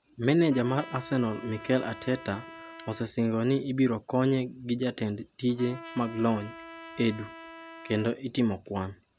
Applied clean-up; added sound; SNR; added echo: none; Trumpet; 17 dB; none.